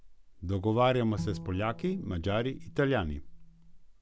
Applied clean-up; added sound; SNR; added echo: none; Bowed string instrument; 13 dB; none.